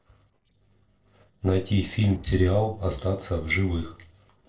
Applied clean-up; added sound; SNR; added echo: neural separator model SepFormer DNS4.